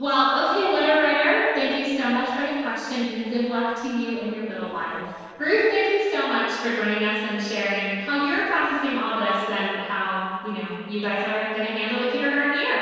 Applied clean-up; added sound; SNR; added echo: neural separator model SepFormer DNS4.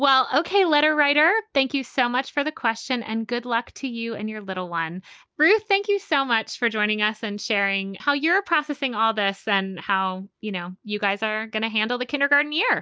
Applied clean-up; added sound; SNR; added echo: none; none; none; none.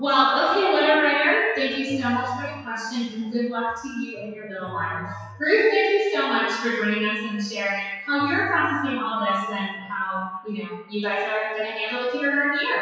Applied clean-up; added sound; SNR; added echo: classical method WPE with log-MMSE.